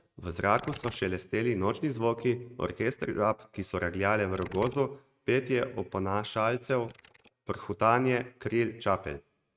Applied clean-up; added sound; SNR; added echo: neural mask model RNNoise.